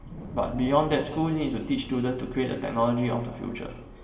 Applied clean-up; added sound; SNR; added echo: none; Wind; 17 dB; reverberation time 2.1 s.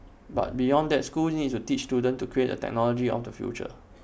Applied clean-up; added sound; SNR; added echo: none; none; none; none.